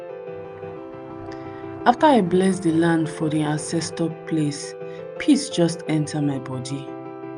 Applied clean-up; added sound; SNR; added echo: none; Piano; 12 dB; none.